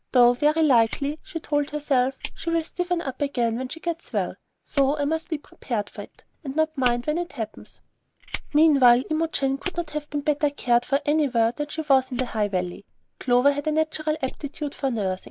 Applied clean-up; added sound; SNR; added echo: neural mask model Resemble Enhance denoiser.